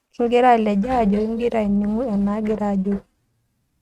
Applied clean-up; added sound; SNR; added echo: neural mask model RNNoise.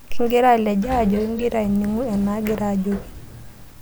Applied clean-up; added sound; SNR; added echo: none; Sliding door; 15 dB; none.